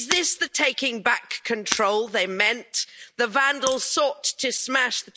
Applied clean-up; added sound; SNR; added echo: neural mask model Resemble Enhance denoiser.